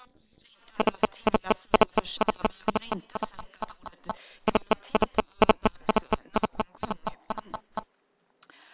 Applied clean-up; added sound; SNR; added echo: neural separator model SepFormer WHAM!.